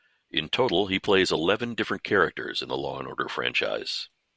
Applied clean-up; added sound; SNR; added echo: none; none; none; none.